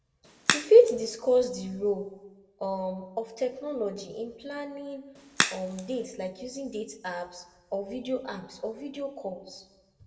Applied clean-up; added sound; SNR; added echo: none; Crack; 2 dB; reverberation time 0.8 s.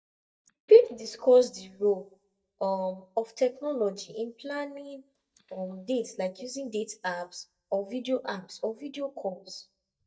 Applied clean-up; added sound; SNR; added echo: neural mask model DeepFilterNet 3.